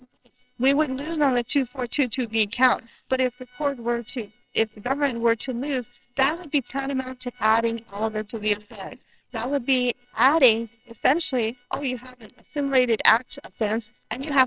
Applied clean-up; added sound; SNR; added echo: neural separator model SepFormer WHAMR!.